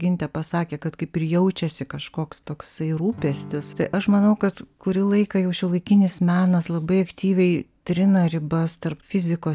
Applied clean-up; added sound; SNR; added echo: none; Acoustic guitar / Strum; 17 dB; none.